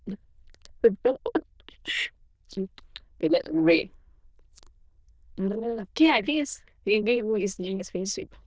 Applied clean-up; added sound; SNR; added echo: neural diffusion model UNIVERSE++.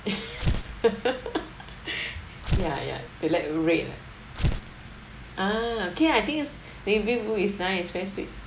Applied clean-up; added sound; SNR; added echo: none; Tearing; 4 dB; none.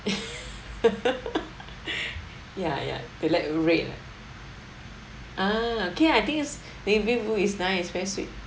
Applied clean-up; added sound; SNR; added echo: none; none; none; none.